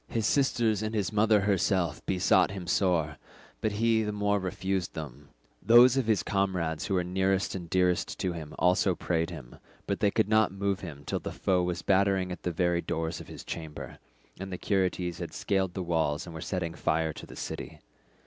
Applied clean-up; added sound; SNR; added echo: none; none; none; none.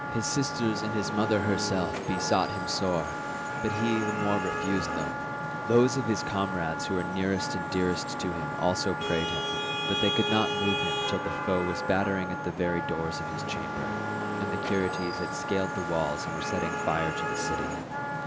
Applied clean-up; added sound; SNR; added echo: none; Traffic noise, roadway noise / Vehicle horn, car horn, honking + Wind instrument, woodwind instrument; 1 dB; none.